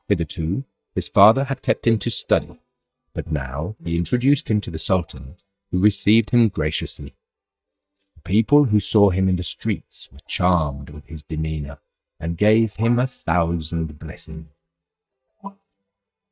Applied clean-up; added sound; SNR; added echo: neural mask model DeepFilterNet 3.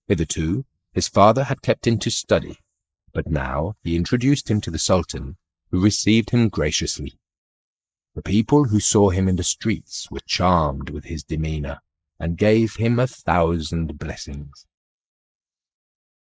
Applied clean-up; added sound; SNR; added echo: neural mask model Resemble Enhance denoiser.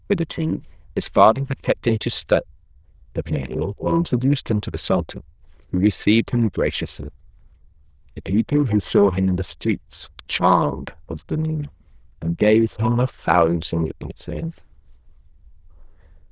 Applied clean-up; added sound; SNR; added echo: neural diffusion model UNIVERSE++.